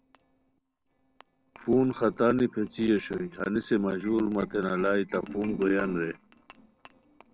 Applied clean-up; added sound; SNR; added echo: neural separator model SepFormer DNS4.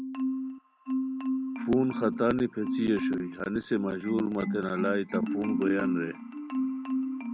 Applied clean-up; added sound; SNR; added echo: none; Marimba, xylophone; 2 dB; none.